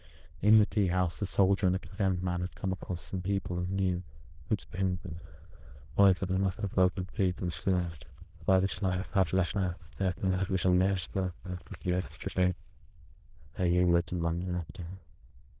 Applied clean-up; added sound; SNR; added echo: neural diffusion model UNIVERSE++.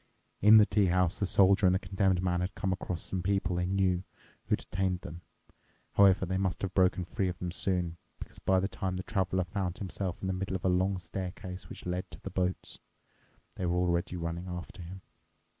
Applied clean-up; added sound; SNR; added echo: none; none; none; none.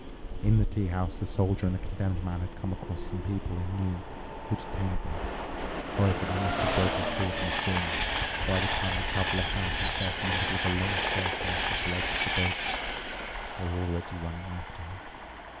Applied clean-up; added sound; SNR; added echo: none; Train; 0 dB; none.